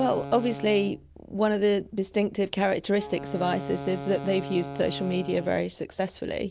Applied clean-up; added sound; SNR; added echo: none; Wind instrument, woodwind instrument; 12 dB; none.